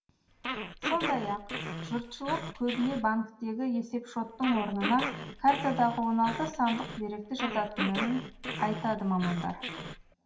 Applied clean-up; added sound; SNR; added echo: none; Growling; 7 dB; reverberation time 0.8 s.